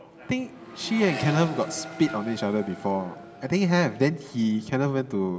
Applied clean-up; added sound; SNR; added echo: none; Accelerating, revving, vroom; 13 dB; reverberation time 2.8 s.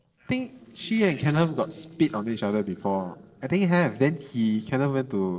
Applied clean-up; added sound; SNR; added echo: neural separator model SepFormer DNS4.